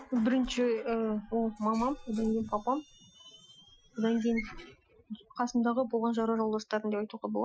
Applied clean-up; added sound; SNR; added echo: classical method Wiener filter.